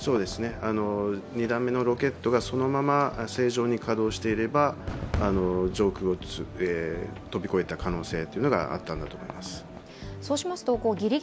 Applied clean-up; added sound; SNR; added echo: none; Fireworks; 14 dB; none.